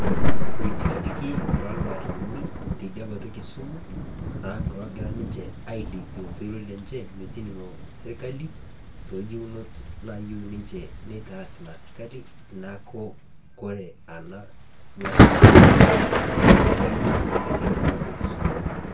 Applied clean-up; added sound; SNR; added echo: none; Thunder; -3 dB; reverberation time 0.2 s.